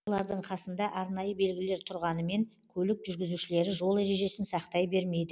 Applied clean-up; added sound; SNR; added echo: none; none; none; none.